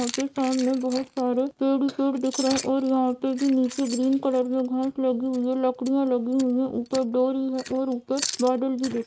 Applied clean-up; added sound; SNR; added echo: neural mask model RNNoise.